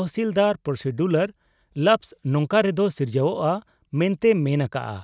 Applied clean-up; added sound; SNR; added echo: none; none; none; none.